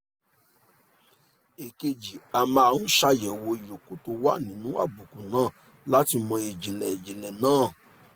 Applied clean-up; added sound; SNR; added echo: none; none; none; none.